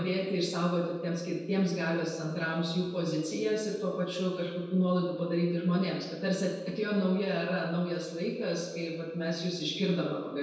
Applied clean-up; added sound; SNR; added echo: none; none; none; reverberation time 1.1 s.